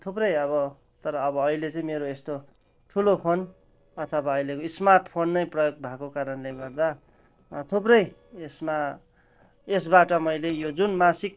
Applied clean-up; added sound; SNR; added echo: neural separator model SepFormer DNS4.